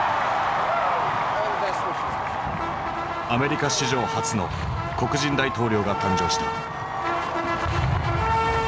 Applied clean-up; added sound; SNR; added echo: none; none; none; none.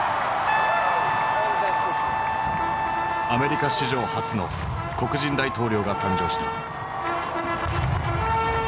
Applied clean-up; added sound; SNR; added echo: none; Trumpet; 2 dB; none.